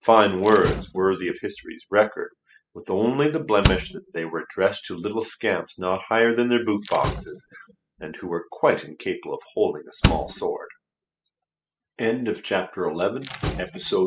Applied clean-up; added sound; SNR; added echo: classical method spectral subtraction.